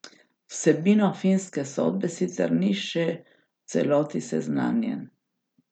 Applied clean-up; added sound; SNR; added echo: none; none; none; none.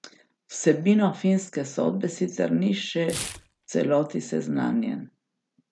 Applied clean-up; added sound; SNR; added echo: none; Tearing; 17 dB; none.